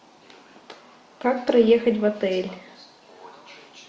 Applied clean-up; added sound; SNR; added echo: none; none; none; none.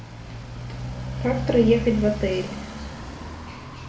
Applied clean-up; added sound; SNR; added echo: none; Motorcycle; 6 dB; reverberation time 0.4 s.